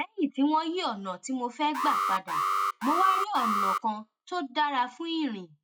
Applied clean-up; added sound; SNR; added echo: classical method log-MMSE.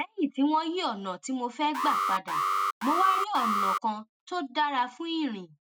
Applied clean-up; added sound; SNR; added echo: none; Alarm; 0 dB; none.